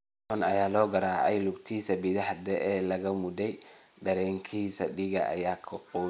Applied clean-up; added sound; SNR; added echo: none; none; none; none.